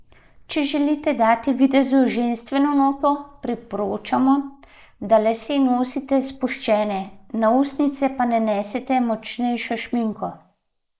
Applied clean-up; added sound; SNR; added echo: neural mask model Resemble Enhance denoiser.